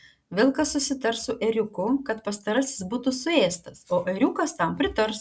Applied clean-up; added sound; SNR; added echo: none; none; none; none.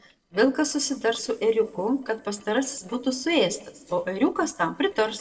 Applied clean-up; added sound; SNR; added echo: neural separator model SepFormer DNS4.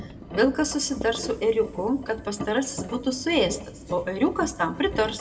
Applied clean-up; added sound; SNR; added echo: none; Engine; 12 dB; reverberation time 1.8 s.